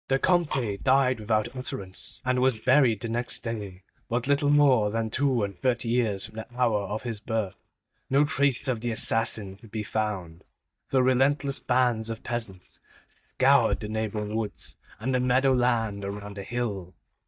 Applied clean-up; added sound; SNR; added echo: neural mask model DeepFilterNet 3.